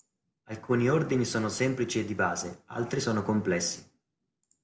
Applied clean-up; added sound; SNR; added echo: none; none; none; none.